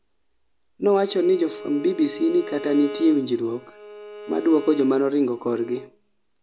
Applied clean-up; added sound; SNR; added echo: none; Bowed string instrument; 15 dB; none.